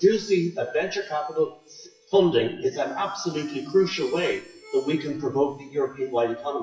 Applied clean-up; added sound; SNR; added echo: classical method WPE with log-MMSE.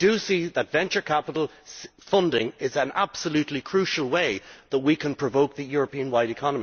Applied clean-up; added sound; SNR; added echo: none; none; none; none.